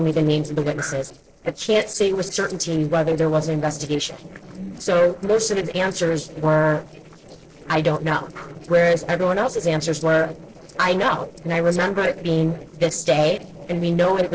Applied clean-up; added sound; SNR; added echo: neural separator model SepFormer DNS4.